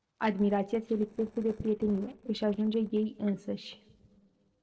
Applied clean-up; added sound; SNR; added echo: neural separator model SepFormer DNS4.